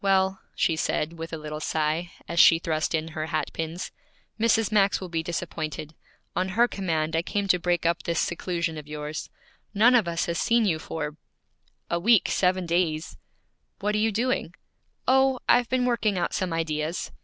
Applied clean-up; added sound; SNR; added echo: none; none; none; none.